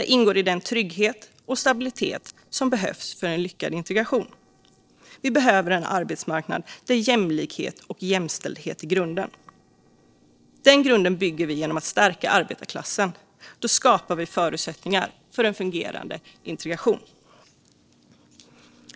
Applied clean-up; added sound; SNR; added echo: neural separator model SepFormer DNS4.